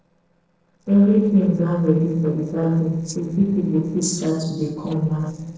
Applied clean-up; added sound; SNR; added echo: neural separator model SepFormer DNS4.